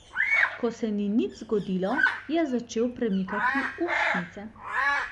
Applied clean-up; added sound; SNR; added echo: none; Bird vocalization, bird call, bird song; 0 dB; none.